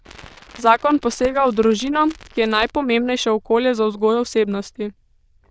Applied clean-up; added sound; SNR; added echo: neural diffusion model UNIVERSE++.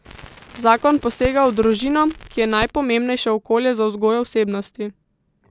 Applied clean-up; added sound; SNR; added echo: none; Crackle; 16 dB; none.